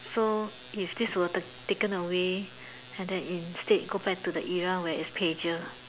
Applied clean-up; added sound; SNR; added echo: none; none; none; none.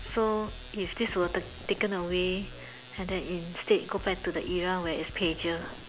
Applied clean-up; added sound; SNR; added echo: none; Drum kit; 14 dB; none.